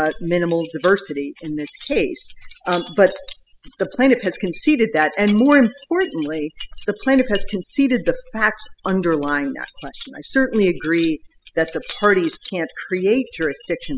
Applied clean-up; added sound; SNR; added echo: classical method spectral subtraction.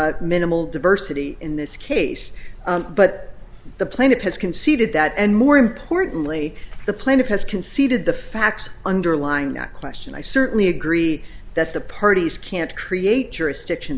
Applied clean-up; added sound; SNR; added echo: none; none; none; none.